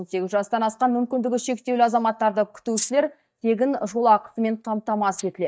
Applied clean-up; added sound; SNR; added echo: neural mask model DeepFilterNet 3.